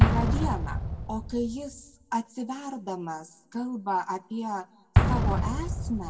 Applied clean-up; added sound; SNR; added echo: none; Explosion; -4 dB; reverberation time 0.7 s.